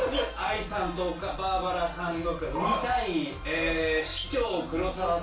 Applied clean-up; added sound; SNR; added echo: none; none; none; reverberation time 0.2 s.